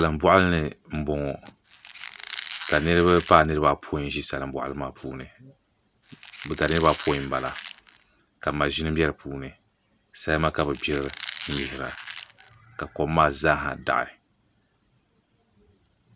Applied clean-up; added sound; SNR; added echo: none; Squeak; 13 dB; none.